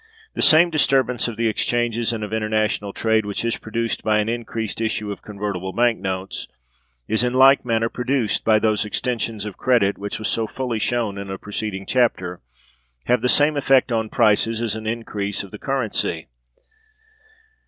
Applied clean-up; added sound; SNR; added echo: none; none; none; none.